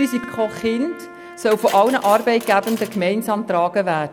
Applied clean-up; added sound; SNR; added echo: none; Cutlery, silverware + Trumpet; 17 dB; none.